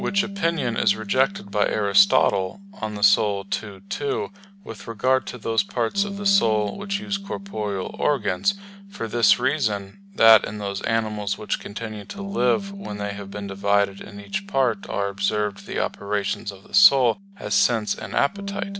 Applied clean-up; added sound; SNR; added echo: none; Bass guitar; 13 dB; none.